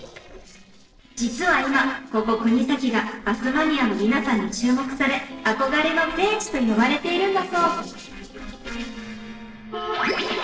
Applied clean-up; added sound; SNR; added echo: neural separator model SepFormer DNS4.